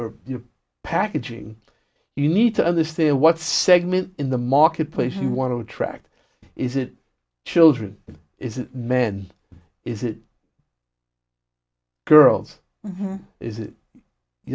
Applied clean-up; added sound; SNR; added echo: none; none; none; none.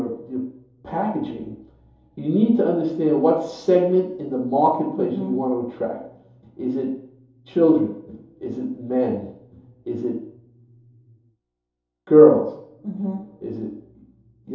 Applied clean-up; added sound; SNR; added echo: none; none; none; reverberation time 2.8 s.